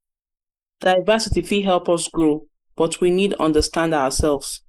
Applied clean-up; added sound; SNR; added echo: neural mask model Resemble Enhance denoiser.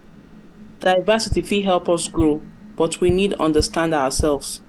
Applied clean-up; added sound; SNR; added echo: none; Tap; 11 dB; none.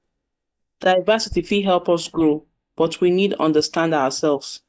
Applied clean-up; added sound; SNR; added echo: neural mask model DeepFilterNet 3.